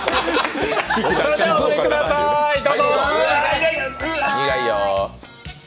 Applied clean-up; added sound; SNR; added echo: none; Ringtone; 12 dB; none.